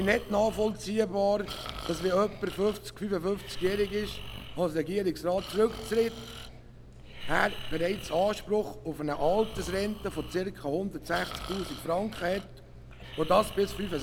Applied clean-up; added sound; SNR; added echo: none; Breathing; 10 dB; none.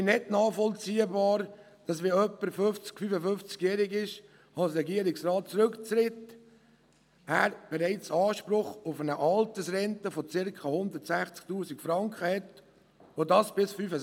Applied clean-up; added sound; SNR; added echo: none; none; none; none.